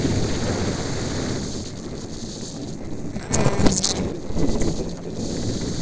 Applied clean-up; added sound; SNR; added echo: neural separator model SepFormer DNS4.